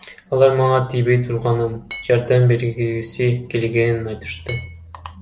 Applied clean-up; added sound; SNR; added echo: none; Glass; 15 dB; none.